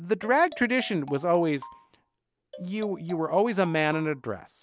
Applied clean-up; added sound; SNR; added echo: none; Marimba, xylophone; 19 dB; none.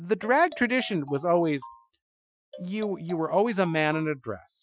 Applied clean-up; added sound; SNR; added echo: classical method Wiener filter.